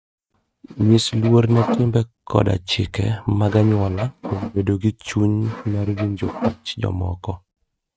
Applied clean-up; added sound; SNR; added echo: neural mask model RNNoise.